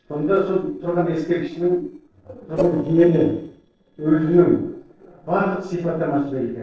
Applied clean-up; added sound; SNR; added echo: neural separator model SepFormer DNS4.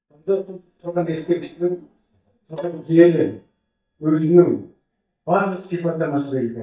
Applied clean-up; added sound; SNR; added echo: neural mask model DeepFilterNet 3.